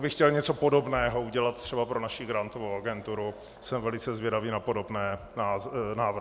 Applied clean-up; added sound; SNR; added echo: none; none; none; none.